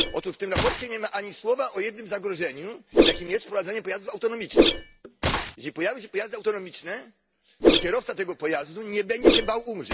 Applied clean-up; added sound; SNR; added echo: none; Whoosh, swoosh, swish; -3 dB; none.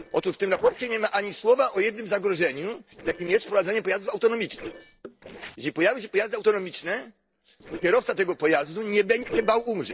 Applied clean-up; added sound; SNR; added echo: neural separator model SepFormer DNS4.